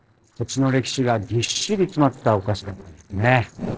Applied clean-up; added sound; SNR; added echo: neural separator model SepFormer DNS4.